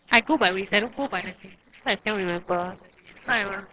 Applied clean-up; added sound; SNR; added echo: neural separator model SepFormer DNS4.